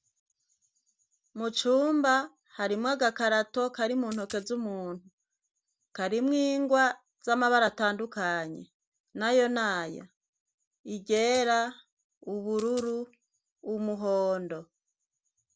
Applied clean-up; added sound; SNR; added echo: none; Coin (dropping); 19 dB; none.